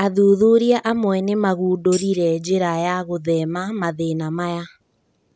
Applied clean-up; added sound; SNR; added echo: none; Tambourine; 17 dB; none.